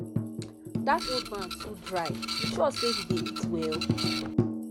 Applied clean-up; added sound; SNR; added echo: none; Printer + Tambourine; -2 dB; none.